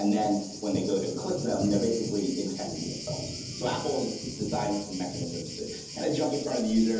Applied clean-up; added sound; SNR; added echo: none; Thunder; 8 dB; reverberation time 1.3 s.